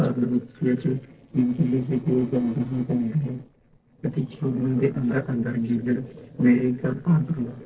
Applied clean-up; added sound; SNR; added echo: neural separator model SepFormer DNS4.